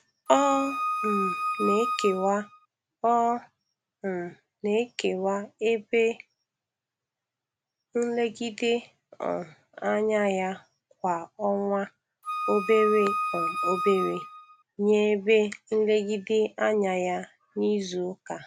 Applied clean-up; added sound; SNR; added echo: none; Wind instrument, woodwind instrument; 2 dB; none.